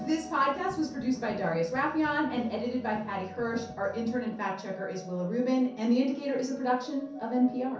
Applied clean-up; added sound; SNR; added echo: none; none; none; reverberation time 0.6 s.